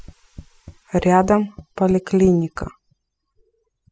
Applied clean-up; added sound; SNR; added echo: classical method spectral subtraction.